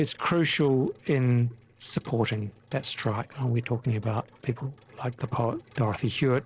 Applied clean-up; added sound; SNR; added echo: neural separator model SepFormer DNS4.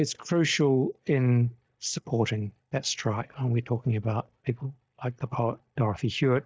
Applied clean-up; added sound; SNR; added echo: neural mask model DeepFilterNet 3.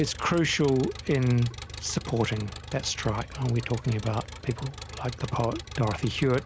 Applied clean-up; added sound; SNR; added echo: none; Engine; 13 dB; none.